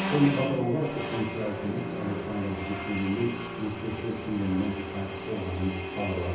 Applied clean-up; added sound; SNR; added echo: none; Drill; 5 dB; reverberation time 0.9 s.